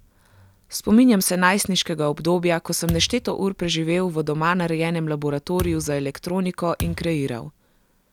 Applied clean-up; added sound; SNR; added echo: none; Thump, thud; 12 dB; none.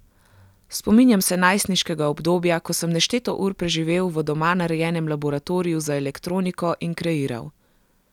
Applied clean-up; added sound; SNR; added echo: none; none; none; none.